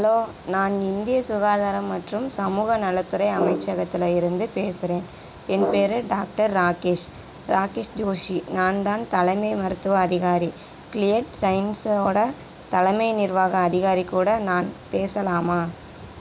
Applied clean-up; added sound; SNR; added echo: none; Brass instrument; 8 dB; none.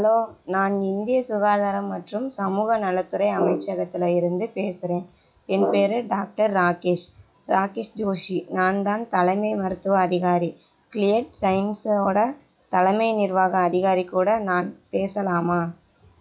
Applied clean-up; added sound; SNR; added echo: classical method log-MMSE.